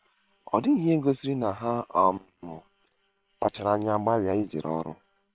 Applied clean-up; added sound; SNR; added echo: neural separator model SepFormer WHAM!.